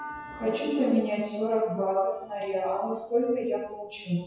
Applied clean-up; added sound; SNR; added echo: classical method WPE with log-MMSE.